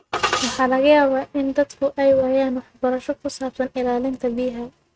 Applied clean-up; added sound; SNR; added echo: neural mask model RNNoise.